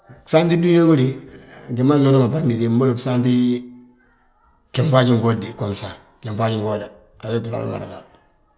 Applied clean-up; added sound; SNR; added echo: none; none; none; none.